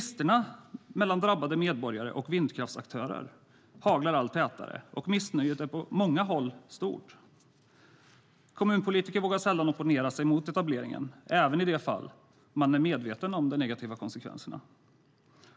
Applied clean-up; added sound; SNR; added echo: none; none; none; none.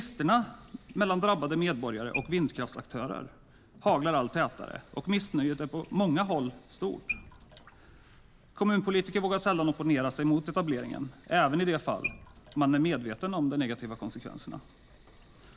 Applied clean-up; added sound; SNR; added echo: none; Sink (filling or washing) / Water tap, faucet; 16 dB; none.